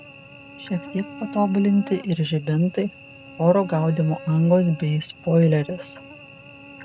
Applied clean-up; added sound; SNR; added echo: none; Cricket / Buzz; 18 dB; none.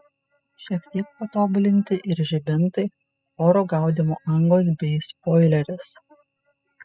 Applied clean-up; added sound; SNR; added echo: classical method spectral subtraction.